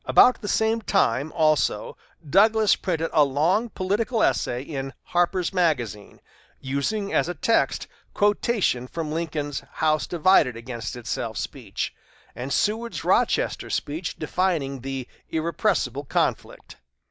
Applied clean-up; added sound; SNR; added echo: none; none; none; none.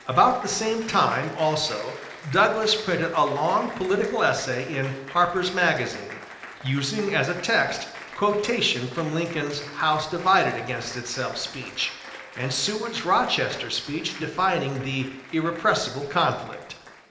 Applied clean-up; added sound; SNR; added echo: none; Applause; 16 dB; reverberation time 0.9 s.